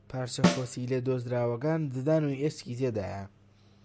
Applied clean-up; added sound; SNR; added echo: none; Snare drum; 3 dB; none.